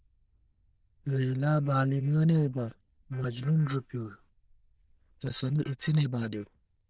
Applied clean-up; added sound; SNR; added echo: neural diffusion model UNIVERSE++.